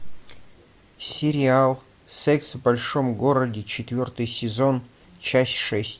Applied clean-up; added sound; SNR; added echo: none; none; none; none.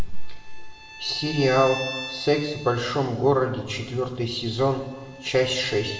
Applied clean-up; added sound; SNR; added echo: none; Bowed string instrument; 15 dB; reverberation time 1.0 s.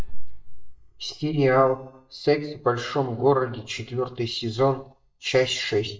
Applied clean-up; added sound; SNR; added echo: neural mask model DeepFilterNet 3.